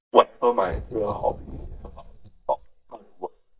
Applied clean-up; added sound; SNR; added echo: neural mask model DeepFilterNet 3.